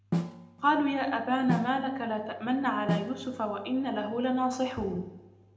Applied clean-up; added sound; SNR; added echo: none; Snare drum; 5 dB; reverberation time 0.8 s.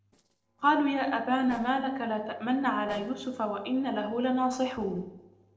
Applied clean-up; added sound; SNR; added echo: neural separator model SepFormer DNS4.